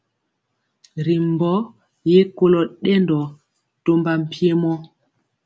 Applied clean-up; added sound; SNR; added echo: none; none; none; none.